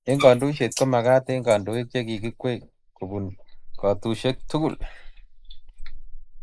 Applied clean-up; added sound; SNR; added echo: neural mask model Resemble Enhance denoiser.